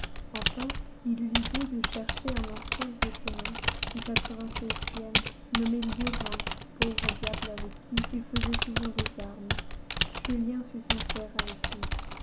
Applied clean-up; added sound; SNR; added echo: none; Typing; -4 dB; none.